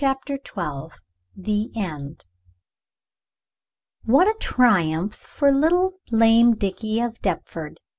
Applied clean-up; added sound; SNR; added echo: none; none; none; none.